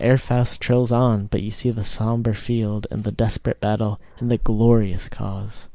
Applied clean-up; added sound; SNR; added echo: neural mask model Resemble Enhance denoiser.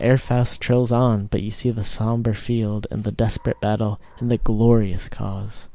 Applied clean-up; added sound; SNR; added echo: none; Dog; 9 dB; none.